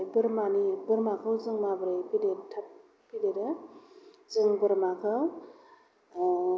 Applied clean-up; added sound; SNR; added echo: none; none; none; none.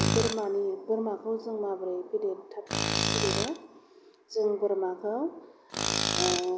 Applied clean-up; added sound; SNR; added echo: none; Tools; 1 dB; none.